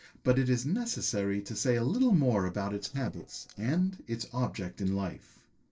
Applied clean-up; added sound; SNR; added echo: neural separator model SepFormer DNS4.